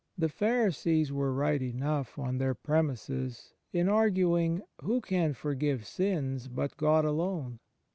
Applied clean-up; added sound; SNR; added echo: none; none; none; none.